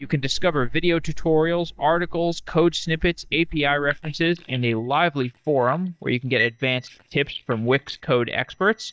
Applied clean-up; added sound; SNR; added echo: neural mask model DeepFilterNet 3.